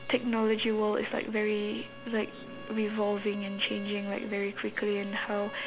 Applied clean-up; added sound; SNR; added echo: none; Bowed string instrument; 17 dB; none.